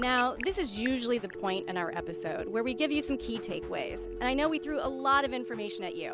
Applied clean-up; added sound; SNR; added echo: none; Telephone; 9 dB; none.